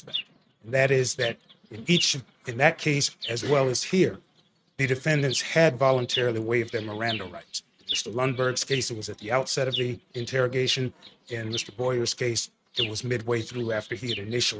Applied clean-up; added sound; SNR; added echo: neural mask model RNNoise.